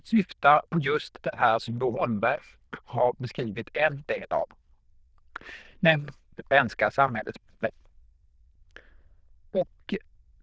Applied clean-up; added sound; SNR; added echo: neural diffusion model UNIVERSE++.